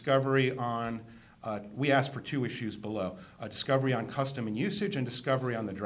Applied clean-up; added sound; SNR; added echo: none; none; none; none.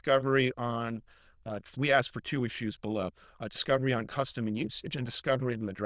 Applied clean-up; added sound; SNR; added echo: neural diffusion model UNIVERSE++.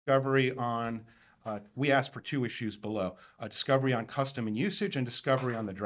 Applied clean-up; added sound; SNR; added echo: neural mask model DeepFilterNet 3.